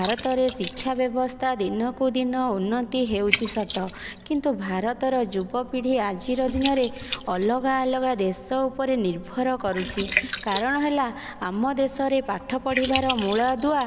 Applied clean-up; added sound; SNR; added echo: none; Liquid; 11 dB; none.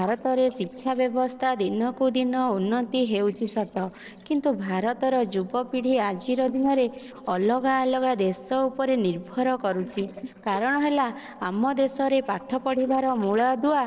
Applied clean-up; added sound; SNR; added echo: neural separator model SepFormer DNS4.